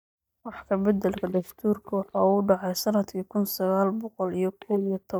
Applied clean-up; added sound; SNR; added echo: neural mask model DeepFilterNet 3.